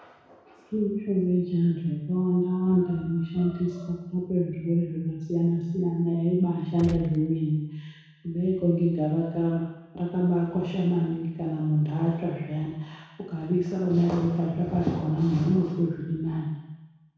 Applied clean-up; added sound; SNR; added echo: none; Gunshot, gunfire; 10 dB; reverberation time 1.1 s.